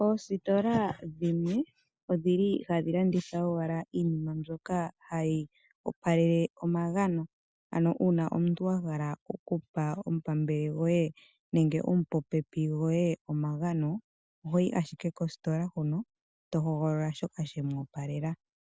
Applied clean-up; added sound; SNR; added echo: none; none; none; none.